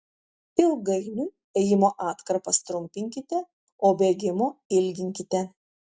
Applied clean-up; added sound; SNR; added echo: none; none; none; none.